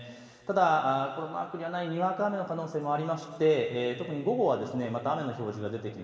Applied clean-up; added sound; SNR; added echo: none; none; none; reverberation time 2.5 s.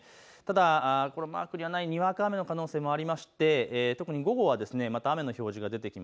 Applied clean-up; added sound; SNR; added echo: none; none; none; none.